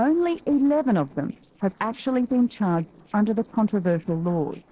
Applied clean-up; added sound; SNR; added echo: neural separator model SepFormer DNS4.